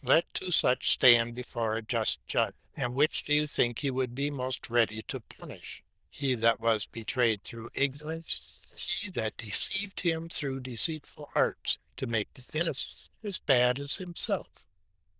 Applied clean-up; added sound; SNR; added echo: neural diffusion model UNIVERSE++.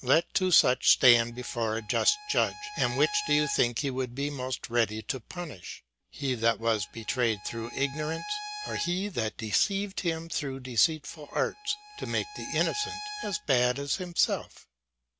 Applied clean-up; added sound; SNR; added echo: none; Bowed string instrument; 13 dB; none.